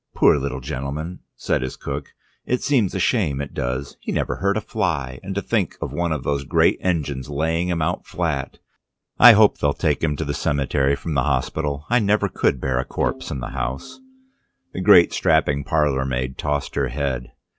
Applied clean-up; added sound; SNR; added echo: none; Bowed string instrument; 18 dB; none.